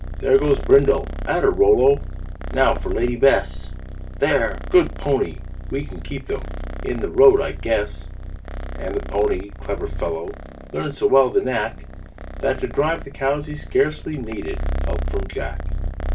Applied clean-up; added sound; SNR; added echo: none; Purr; 7 dB; reverberation time 0.2 s.